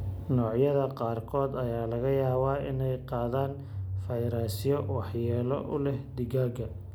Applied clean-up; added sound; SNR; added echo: none; none; none; none.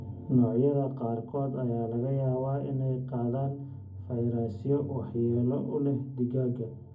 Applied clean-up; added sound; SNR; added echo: none; none; none; reverberation time 0.3 s.